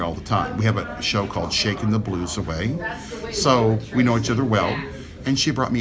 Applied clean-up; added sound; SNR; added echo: none; none; none; none.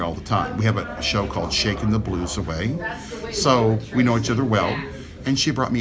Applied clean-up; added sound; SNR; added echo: none; Musical instrument; 13 dB; none.